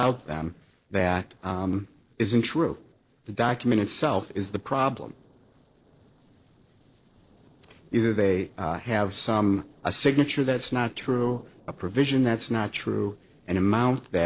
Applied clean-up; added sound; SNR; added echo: neural separator model SepFormer DNS4.